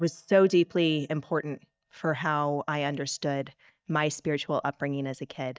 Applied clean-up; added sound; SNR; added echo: neural mask model DeepFilterNet 3.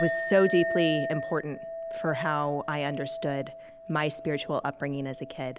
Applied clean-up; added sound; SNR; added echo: none; Chink, clink; 6 dB; none.